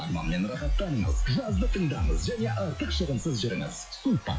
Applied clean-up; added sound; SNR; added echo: classical method log-MMSE.